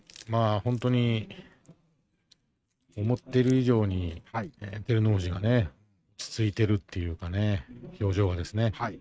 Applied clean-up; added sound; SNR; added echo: neural mask model RNNoise.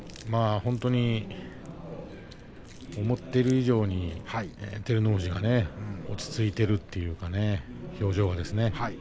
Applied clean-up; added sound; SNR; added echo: none; Chewing, mastication; 18 dB; none.